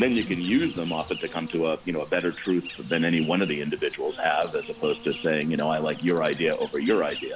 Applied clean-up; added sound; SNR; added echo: none; Insect; 15 dB; none.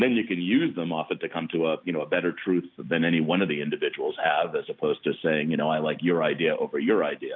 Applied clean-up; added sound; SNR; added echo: none; none; none; none.